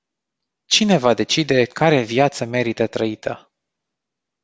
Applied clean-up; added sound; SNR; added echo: none; none; none; none.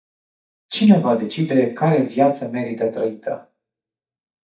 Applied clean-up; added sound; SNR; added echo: neural mask model DeepFilterNet 3.